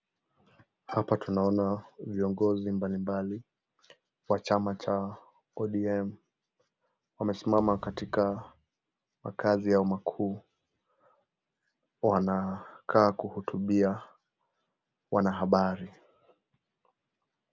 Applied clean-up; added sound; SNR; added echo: none; Thump, thud + Bowed string instrument; 20 dB; none.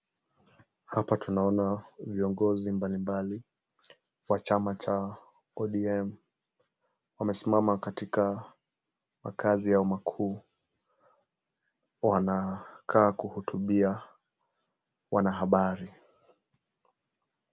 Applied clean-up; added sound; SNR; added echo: none; none; none; none.